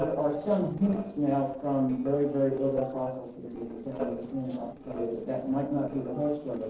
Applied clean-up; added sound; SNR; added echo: neural separator model SepFormer DNS4.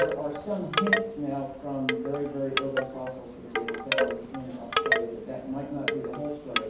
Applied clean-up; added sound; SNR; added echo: none; Wind chime / Wood; -3 dB; reverberation time 1.2 s.